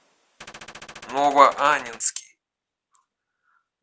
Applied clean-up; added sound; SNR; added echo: none; Gunshot, gunfire; 17 dB; none.